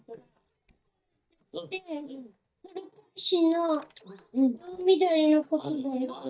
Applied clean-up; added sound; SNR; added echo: neural mask model DeepFilterNet 3.